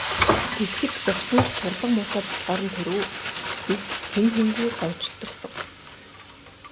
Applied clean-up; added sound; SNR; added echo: none; Frying (food); 1 dB; none.